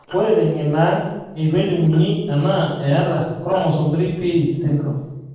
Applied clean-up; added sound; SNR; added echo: neural separator model SepFormer DNS4.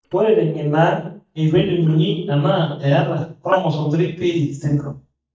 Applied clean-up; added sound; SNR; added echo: neural mask model DeepFilterNet 3.